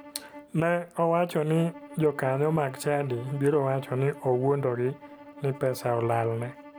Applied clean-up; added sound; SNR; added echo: none; Bowed string instrument; 19 dB; none.